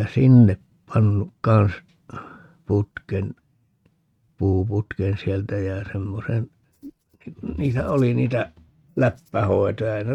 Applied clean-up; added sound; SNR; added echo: neural mask model RNNoise.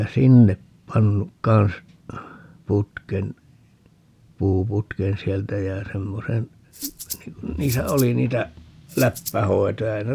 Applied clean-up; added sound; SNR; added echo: none; Rattle (instrument); 12 dB; none.